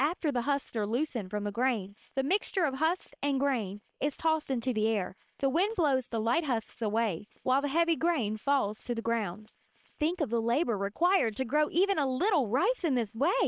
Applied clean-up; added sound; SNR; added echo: neural separator model SepFormer WHAM!.